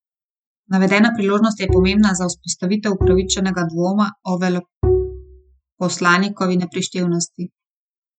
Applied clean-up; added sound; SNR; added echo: classical method Wiener filter.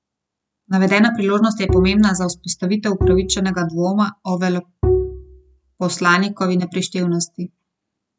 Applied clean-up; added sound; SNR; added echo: none; Bowed string instrument; 2 dB; none.